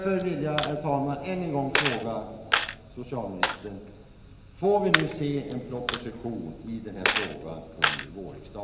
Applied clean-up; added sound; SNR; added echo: none; Coin (dropping); 2 dB; reverberation time 2.9 s.